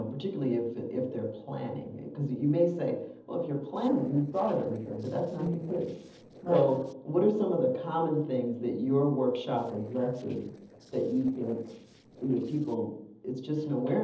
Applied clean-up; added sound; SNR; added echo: neural separator model SepFormer DNS4.